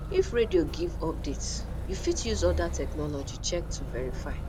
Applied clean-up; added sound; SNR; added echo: none; Motor vehicle (road); 2 dB; none.